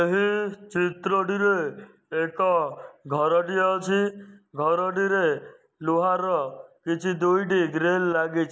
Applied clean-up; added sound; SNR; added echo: none; none; none; none.